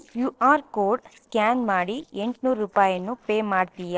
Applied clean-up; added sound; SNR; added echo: neural separator model SepFormer DNS4.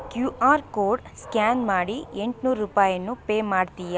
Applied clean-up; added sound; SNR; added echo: none; none; none; none.